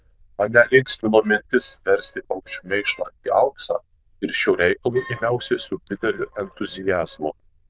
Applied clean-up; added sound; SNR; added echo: neural diffusion model UNIVERSE++.